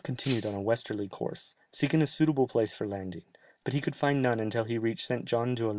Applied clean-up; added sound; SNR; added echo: none; Rattle (instrument); 14 dB; none.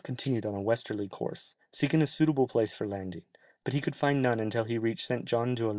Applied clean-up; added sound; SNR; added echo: neural mask model DeepFilterNet 3.